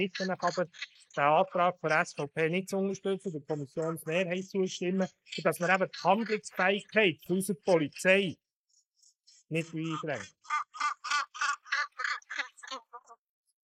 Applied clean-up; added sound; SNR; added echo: neural mask model Resemble Enhance denoiser.